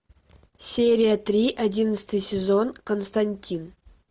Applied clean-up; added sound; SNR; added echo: none; none; none; none.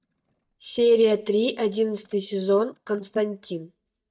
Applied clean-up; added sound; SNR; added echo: neural mask model DeepFilterNet 3.